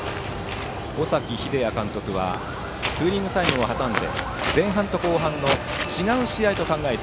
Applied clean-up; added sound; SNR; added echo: none; Walk, footsteps; 6 dB; none.